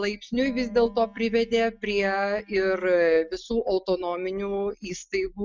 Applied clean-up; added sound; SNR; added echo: neural mask model DeepFilterNet 3.